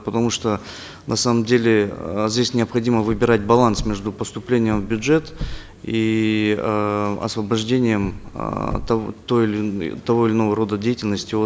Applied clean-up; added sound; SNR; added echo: none; Car; 11 dB; none.